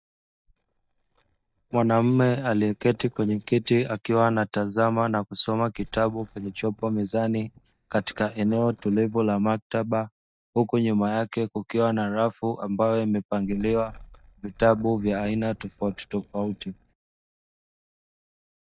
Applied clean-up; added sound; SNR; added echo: neural mask model DeepFilterNet 3.